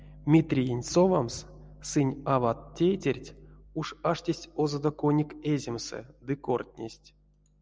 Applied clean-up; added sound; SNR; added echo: none; none; none; none.